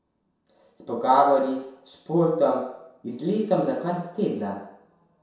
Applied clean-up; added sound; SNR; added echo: none; none; none; reverberation time 0.7 s.